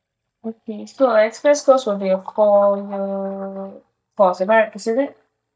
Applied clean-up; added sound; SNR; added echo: neural mask model DeepFilterNet 3.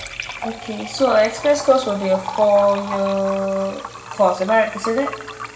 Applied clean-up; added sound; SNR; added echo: none; Liquid; 11 dB; reverberation time 0.4 s.